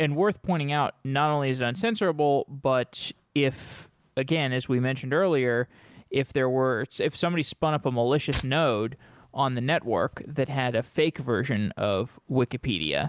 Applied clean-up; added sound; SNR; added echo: none; Tearing; 15 dB; none.